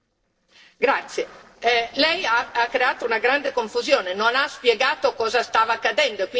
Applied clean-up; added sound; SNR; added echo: neural separator model SepFormer DNS4.